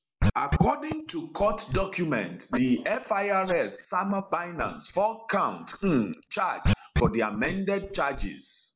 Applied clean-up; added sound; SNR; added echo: neural mask model Resemble Enhance denoiser.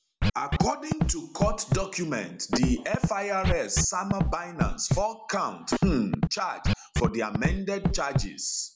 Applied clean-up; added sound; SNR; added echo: none; Scratching (performance technique); -1 dB; none.